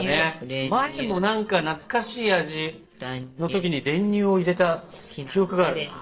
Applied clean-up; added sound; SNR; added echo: neural separator model SepFormer DNS4.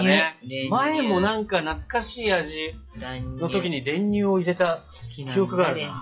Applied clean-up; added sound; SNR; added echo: classical method WPE with log-MMSE.